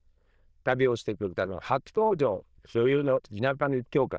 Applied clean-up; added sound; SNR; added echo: neural diffusion model UNIVERSE++.